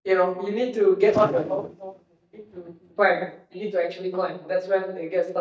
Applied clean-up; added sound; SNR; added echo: neural mask model DeepFilterNet 3.